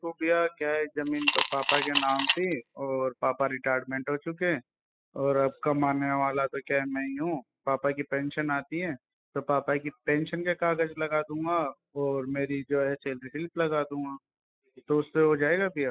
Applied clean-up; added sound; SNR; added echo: classical method spectral subtraction.